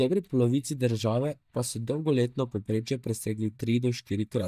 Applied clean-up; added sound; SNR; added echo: neural mask model DeepFilterNet 3.